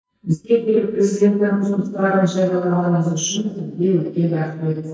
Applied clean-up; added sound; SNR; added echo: neural mask model DeepFilterNet 3.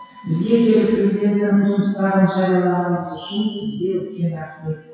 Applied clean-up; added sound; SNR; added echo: classical method WPE with log-MMSE.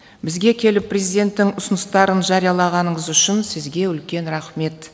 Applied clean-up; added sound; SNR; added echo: none; none; none; none.